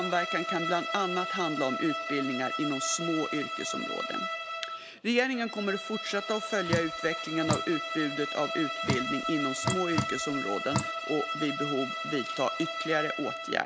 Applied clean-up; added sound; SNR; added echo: none; Drip + Bowed string instrument; 2 dB; none.